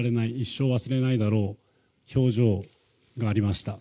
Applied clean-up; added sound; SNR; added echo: neural mask model Resemble Enhance denoiser.